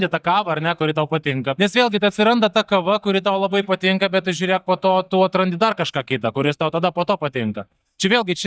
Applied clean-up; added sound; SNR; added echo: neural mask model DeepFilterNet 3.